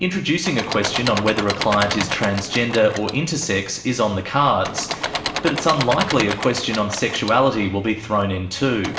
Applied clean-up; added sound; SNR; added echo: none; Engine / Mechanisms; 8 dB; reverberation time 0.7 s.